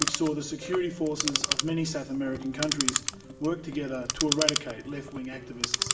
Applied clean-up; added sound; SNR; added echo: none; Clock; 1 dB; reverberation time 0.9 s.